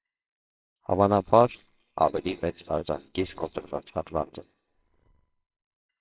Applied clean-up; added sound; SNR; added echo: neural separator model SepFormer WHAMR!.